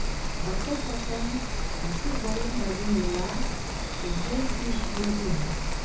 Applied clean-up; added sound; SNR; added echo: none; Rain; -4 dB; reverberation time 0.6 s.